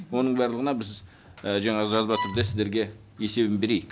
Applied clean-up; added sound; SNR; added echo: none; Bowed string instrument; 9 dB; none.